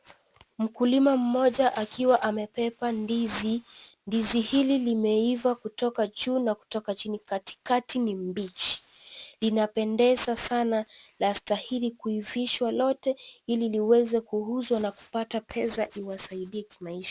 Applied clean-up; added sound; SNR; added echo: none; none; none; none.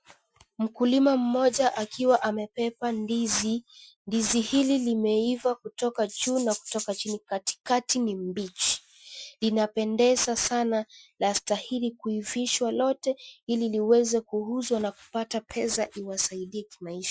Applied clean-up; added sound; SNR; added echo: classical method Wiener filter.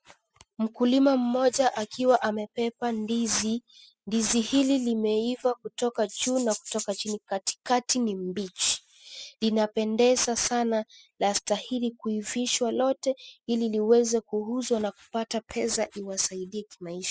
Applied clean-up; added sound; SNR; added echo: classical method spectral subtraction.